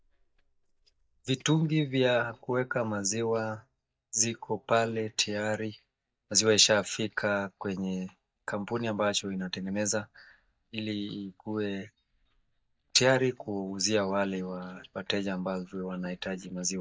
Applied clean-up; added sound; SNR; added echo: neural mask model DeepFilterNet 3.